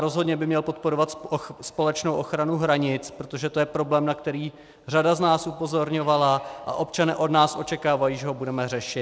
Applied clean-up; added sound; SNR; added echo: none; none; none; none.